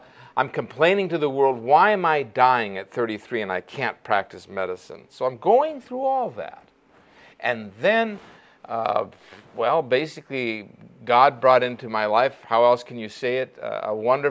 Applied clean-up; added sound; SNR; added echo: none; none; none; none.